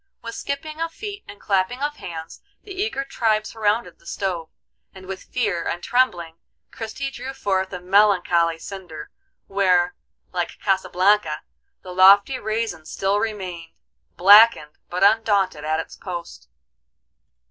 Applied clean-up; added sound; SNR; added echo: none; none; none; none.